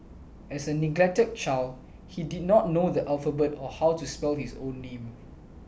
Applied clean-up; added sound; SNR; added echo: none; none; none; none.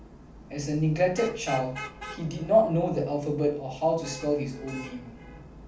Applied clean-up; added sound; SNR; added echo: none; Traffic noise, roadway noise / Vehicle horn, car horn, honking; 16 dB; reverberation time 0.4 s.